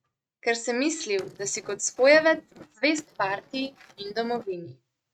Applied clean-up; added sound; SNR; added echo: neural mask model RNNoise.